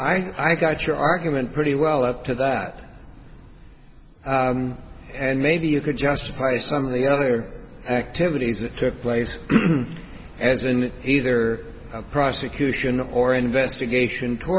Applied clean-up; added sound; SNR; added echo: none; none; none; none.